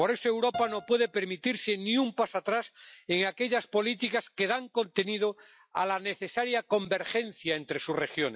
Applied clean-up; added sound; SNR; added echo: classical method log-MMSE.